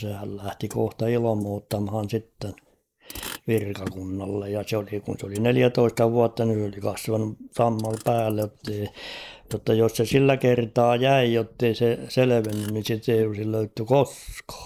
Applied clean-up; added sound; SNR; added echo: neural mask model Resemble Enhance denoiser.